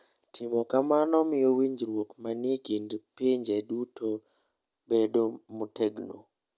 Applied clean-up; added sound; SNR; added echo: none; none; none; none.